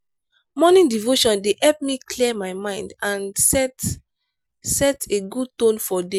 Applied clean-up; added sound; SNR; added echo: none; none; none; none.